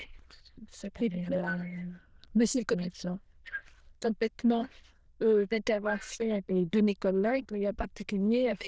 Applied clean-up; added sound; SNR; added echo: neural diffusion model UNIVERSE++.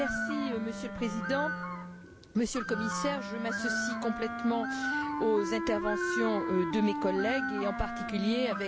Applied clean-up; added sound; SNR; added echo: none; Wind instrument, woodwind instrument + Bird; 2 dB; none.